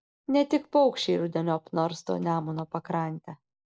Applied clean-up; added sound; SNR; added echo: neural mask model Resemble Enhance denoiser.